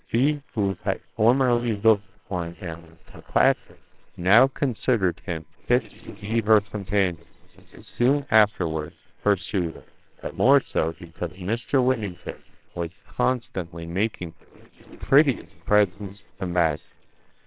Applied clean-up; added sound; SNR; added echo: neural separator model SepFormer WHAMR!.